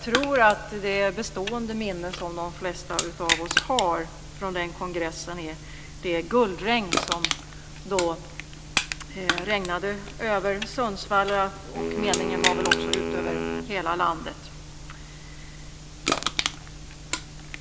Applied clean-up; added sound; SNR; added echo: none; Wind instrument, woodwind instrument + Crushing; 4 dB; none.